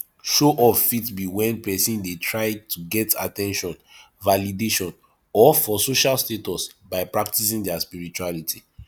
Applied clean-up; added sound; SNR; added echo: none; none; none; none.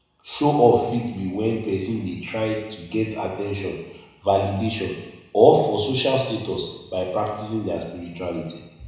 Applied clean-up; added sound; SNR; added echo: none; none; none; reverberation time 1.0 s.